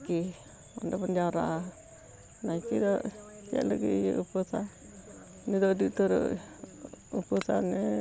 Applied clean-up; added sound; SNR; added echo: none; none; none; none.